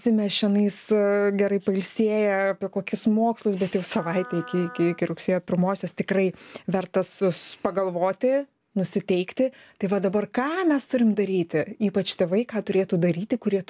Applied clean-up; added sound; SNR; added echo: none; Wind instrument, woodwind instrument; 18 dB; none.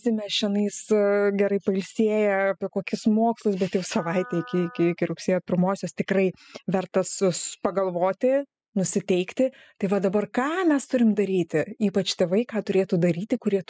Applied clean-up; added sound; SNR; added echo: classical method spectral subtraction.